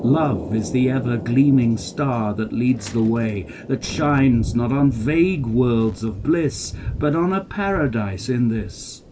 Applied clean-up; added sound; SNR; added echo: none; Thunder; 12 dB; reverberation time 0.2 s.